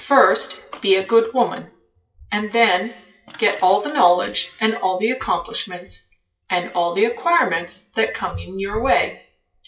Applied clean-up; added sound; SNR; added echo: classical method WPE with log-MMSE.